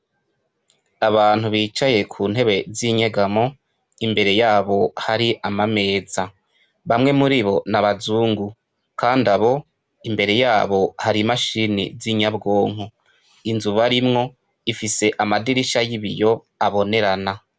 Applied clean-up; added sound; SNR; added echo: none; none; none; none.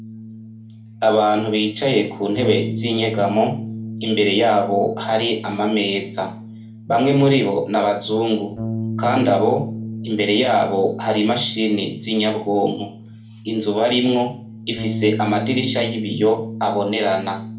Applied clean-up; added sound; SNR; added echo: none; Bass guitar; 10 dB; reverberation time 0.4 s.